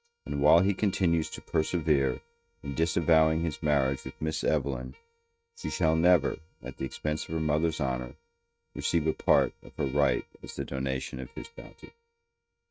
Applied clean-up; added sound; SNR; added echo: neural mask model RNNoise.